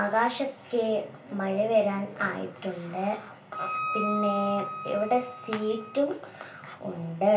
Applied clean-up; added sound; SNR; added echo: none; Wind instrument, woodwind instrument; 6 dB; reverberation time 0.3 s.